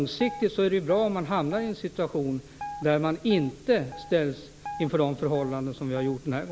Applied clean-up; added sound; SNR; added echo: none; Guitar; 16 dB; none.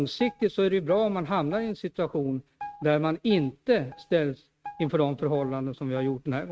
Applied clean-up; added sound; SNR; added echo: neural mask model RNNoise.